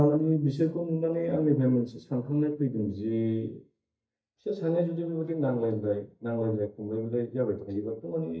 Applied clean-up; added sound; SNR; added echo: neural mask model DeepFilterNet 3.